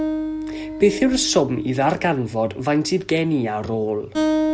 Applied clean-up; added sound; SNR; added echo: none; Acoustic guitar; 6 dB; none.